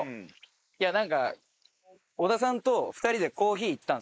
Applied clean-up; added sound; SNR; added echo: neural mask model Resemble Enhance denoiser.